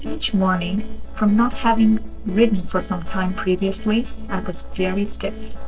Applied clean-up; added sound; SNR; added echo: neural separator model SepFormer DNS4.